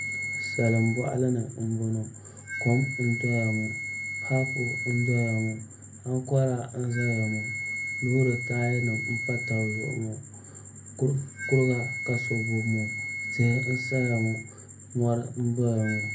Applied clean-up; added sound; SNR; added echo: none; Wind instrument, woodwind instrument; 7 dB; reverberation time 0.3 s.